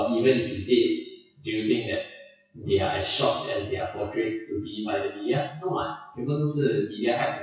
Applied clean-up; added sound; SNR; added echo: classical method WPE with log-MMSE.